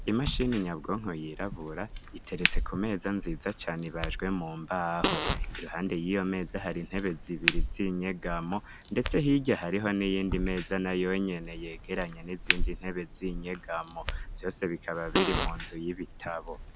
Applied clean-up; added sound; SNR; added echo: none; Fart + Crack; 2 dB; none.